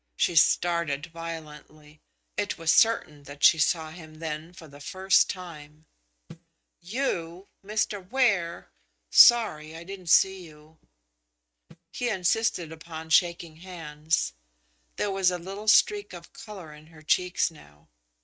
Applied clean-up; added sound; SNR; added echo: neural mask model RNNoise.